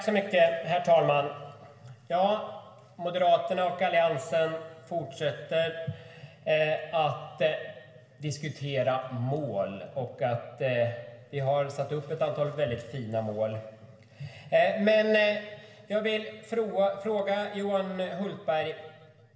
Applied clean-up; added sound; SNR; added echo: none; none; none; reverberation time 1.4 s.